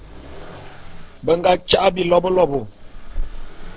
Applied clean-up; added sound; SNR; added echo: neural separator model SepFormer DNS4.